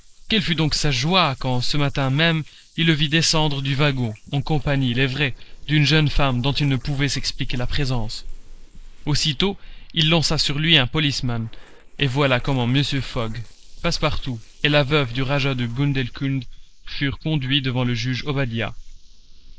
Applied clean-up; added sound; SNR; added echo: neural mask model Resemble Enhance denoiser.